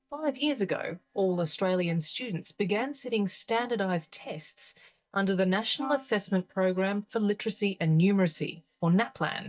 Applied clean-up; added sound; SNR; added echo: neural mask model DeepFilterNet 3.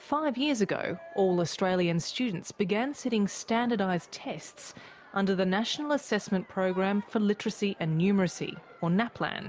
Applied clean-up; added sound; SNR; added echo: none; none; none; none.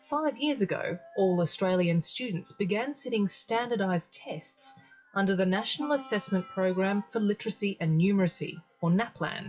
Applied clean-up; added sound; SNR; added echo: classical method WPE with log-MMSE.